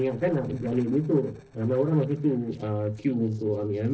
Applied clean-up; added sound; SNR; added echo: neural separator model SepFormer DNS4.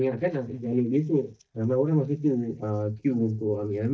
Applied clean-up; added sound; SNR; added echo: neural mask model DeepFilterNet 3.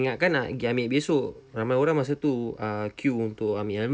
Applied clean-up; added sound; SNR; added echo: none; none; none; none.